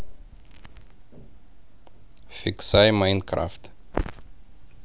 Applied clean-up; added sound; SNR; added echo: none; none; none; none.